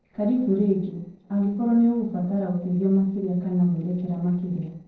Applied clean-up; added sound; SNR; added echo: neural separator model SepFormer DNS4.